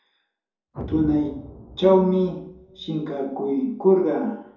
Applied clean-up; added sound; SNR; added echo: none; Explosion; 17 dB; reverberation time 2.7 s.